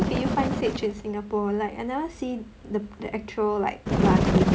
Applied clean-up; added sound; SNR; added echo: none; Bird; -1 dB; none.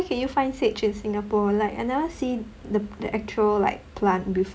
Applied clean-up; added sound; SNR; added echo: none; none; none; none.